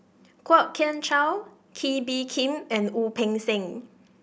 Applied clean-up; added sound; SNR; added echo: none; none; none; none.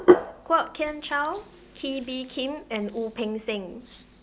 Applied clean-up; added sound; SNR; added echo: none; Hands; -2 dB; none.